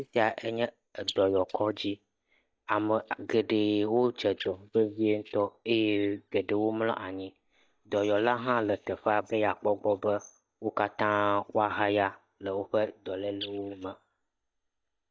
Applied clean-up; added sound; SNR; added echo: neural mask model DeepFilterNet 3.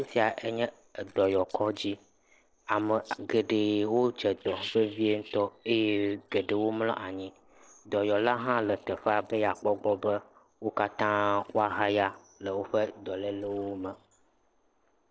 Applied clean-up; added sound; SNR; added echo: neural separator model SepFormer DNS4.